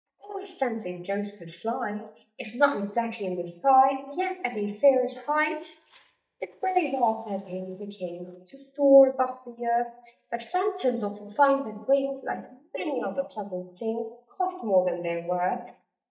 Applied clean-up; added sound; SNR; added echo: neural mask model DeepFilterNet 3.